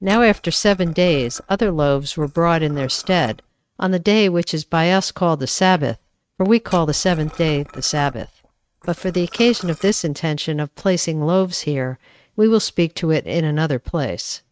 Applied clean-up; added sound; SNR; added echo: neural mask model RNNoise.